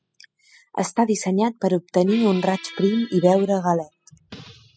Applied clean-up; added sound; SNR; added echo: classical method spectral subtraction.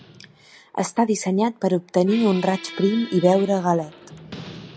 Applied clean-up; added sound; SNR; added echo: none; Squeak; 18 dB; none.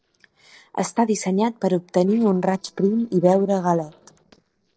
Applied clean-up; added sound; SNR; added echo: neural separator model SepFormer DNS4.